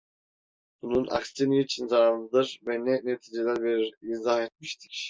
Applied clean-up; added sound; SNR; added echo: none; none; none; none.